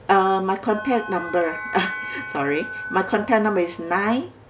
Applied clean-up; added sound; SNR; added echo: none; Bell; 11 dB; none.